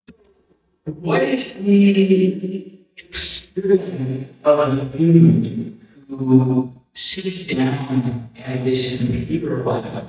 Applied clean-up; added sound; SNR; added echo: neural mask model DeepFilterNet 3.